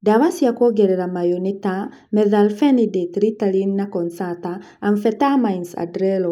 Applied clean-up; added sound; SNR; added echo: neural mask model Resemble Enhance denoiser.